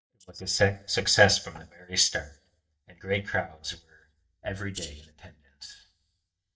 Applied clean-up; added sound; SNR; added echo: neural mask model DeepFilterNet 3.